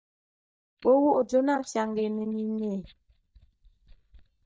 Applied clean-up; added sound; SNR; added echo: neural mask model DeepFilterNet 3.